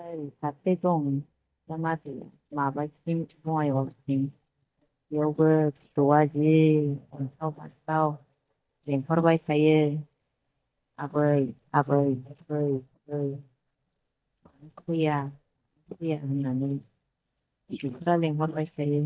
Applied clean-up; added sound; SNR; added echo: neural mask model DeepFilterNet 3.